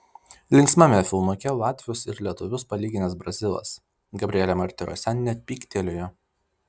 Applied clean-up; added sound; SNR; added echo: none; none; none; none.